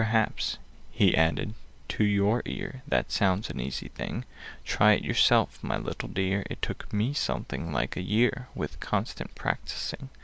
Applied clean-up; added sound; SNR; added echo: none; none; none; none.